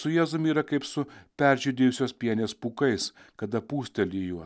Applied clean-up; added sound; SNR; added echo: none; none; none; none.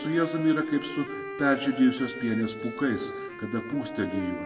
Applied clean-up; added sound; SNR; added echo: none; Wind instrument, woodwind instrument; 10 dB; reverberation time 1.2 s.